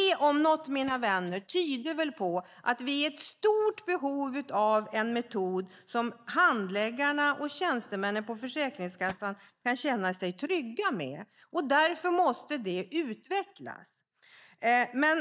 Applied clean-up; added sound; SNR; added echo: neural mask model DeepFilterNet 3.